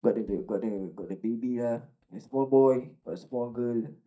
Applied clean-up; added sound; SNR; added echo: neural mask model DeepFilterNet 3.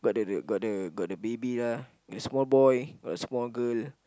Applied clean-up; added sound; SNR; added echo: none; none; none; none.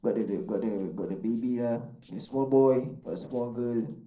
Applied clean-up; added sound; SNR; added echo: neural separator model SepFormer DNS4.